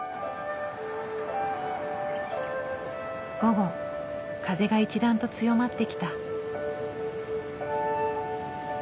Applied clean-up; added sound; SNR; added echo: none; none; none; none.